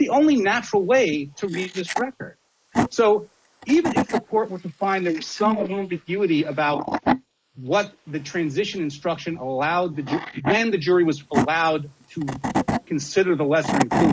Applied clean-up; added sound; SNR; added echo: neural mask model Resemble Enhance denoiser.